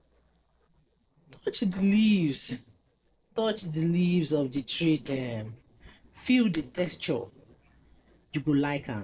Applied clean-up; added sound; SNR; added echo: neural separator model SepFormer DNS4.